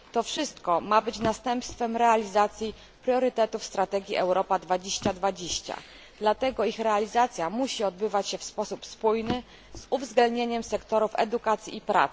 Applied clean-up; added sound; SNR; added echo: none; Drawer open or close; 18 dB; none.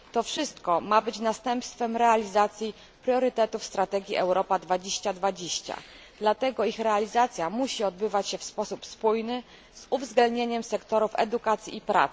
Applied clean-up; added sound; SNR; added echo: none; none; none; none.